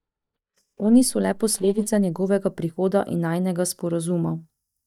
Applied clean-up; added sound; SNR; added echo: neural mask model DeepFilterNet 3.